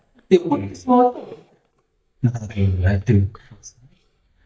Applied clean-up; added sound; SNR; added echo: neural mask model DeepFilterNet 3.